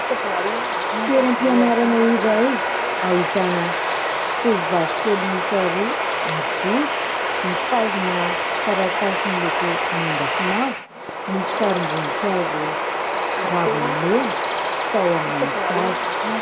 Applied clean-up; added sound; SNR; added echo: none; Bird vocalization, bird call, bird song; -1 dB; reverberation time 0.3 s.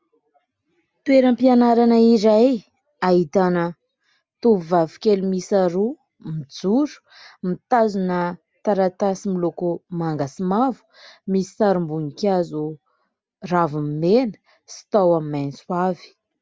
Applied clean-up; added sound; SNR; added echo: none; none; none; none.